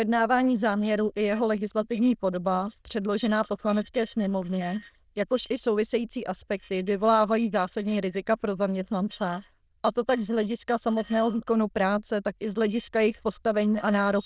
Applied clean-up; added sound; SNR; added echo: neural diffusion model UNIVERSE++.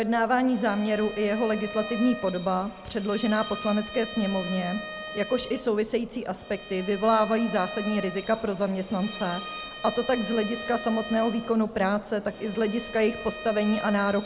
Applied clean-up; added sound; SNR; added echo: none; Bowed string instrument; 13 dB; none.